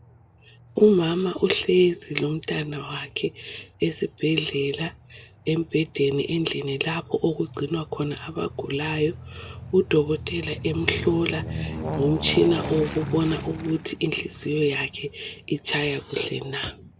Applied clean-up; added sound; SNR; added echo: none; Aircraft; 12 dB; none.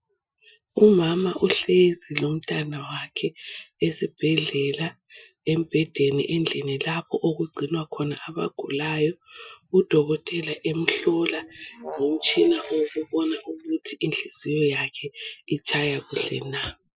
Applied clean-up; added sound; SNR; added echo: classical method Wiener filter.